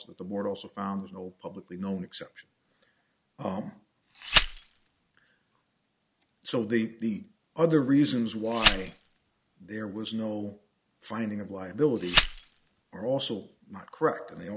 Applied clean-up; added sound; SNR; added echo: none; Glass; 0 dB; none.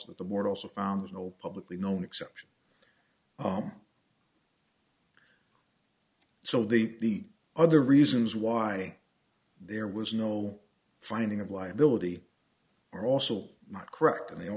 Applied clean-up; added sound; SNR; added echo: none; none; none; none.